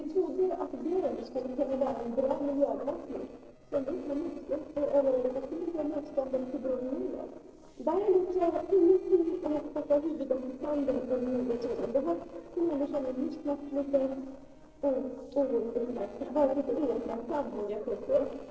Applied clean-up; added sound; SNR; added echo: neural separator model SepFormer DNS4.